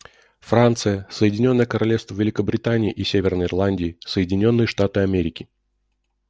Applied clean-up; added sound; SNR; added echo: none; none; none; none.